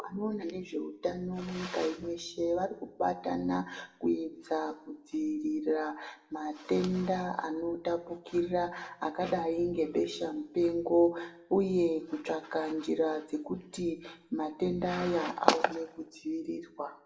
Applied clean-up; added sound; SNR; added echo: none; none; none; reverberation time 0.6 s.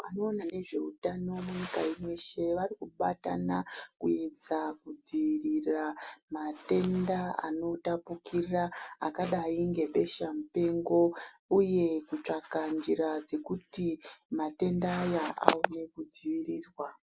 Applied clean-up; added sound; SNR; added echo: none; none; none; none.